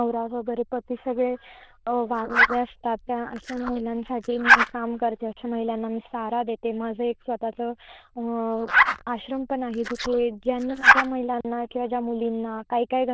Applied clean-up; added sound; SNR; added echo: neural diffusion model UNIVERSE++.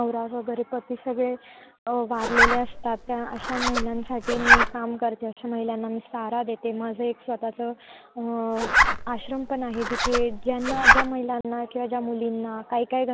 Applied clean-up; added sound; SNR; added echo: none; Zipper (clothing); -5 dB; none.